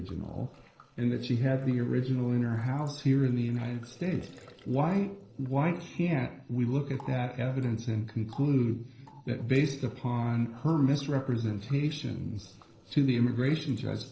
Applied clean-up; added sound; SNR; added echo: neural separator model SepFormer DNS4.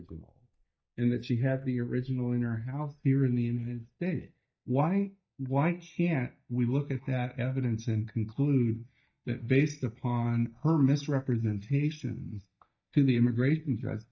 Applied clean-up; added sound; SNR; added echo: neural mask model DeepFilterNet 3.